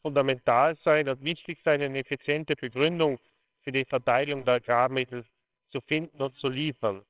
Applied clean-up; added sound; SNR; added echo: neural separator model SepFormer WHAMR!.